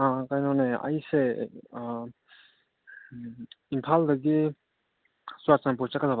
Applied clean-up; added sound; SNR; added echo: none; none; none; none.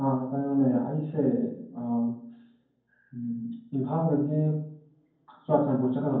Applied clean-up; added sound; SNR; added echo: none; none; none; reverberation time 0.9 s.